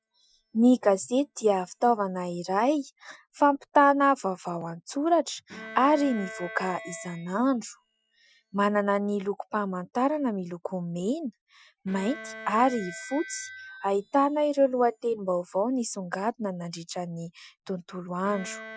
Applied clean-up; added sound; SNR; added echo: classical method Wiener filter.